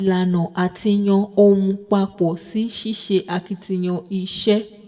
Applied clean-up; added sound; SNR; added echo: none; none; none; reverberation time 1.0 s.